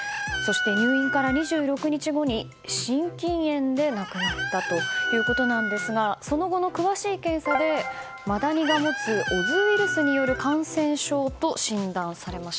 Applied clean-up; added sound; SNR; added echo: none; Chicken, rooster; 6 dB; none.